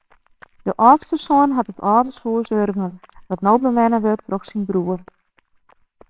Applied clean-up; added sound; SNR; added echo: neural separator model SepFormer WHAMR!.